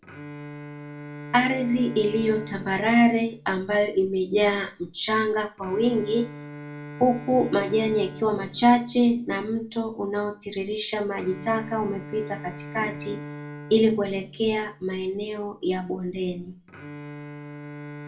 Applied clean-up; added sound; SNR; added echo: none; Bowed string instrument; 15 dB; reverberation time 0.3 s.